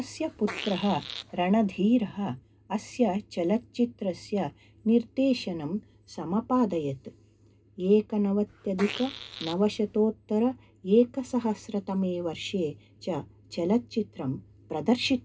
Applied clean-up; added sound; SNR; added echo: none; Fart; 13 dB; reverberation time 0.2 s.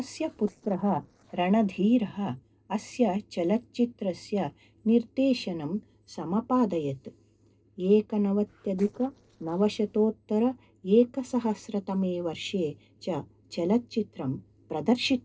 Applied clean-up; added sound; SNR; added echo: neural separator model SepFormer DNS4.